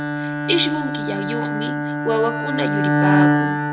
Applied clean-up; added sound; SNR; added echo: none; Bowed string instrument; -4 dB; none.